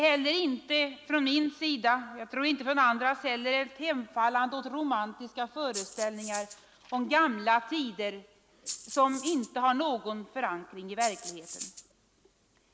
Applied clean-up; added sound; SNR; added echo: none; Rattle (instrument); 11 dB; none.